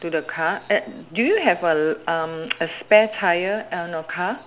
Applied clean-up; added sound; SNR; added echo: none; none; none; none.